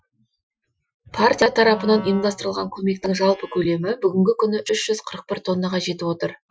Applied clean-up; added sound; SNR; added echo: classical method Wiener filter.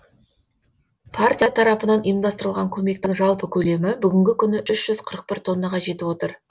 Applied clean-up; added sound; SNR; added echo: none; none; none; none.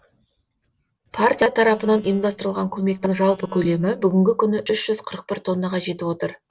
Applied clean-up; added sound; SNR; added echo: neural separator model SepFormer DNS4.